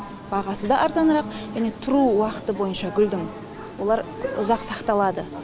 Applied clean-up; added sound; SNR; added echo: none; none; none; none.